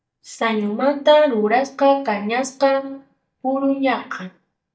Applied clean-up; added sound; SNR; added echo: neural mask model DeepFilterNet 3.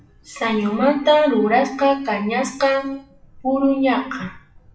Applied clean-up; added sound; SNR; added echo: classical method WPE with log-MMSE.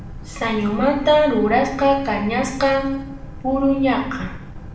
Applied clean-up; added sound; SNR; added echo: none; Boat, Water vehicle; 14 dB; reverberation time 0.8 s.